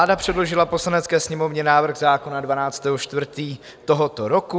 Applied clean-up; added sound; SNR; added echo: none; none; none; none.